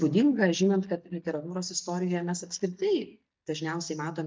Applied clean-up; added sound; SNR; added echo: neural mask model DeepFilterNet 3.